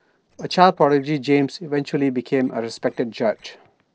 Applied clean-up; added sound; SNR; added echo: neural separator model SepFormer DNS4.